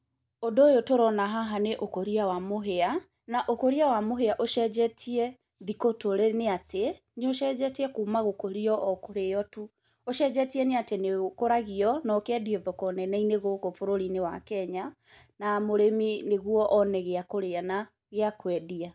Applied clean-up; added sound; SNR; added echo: none; none; none; none.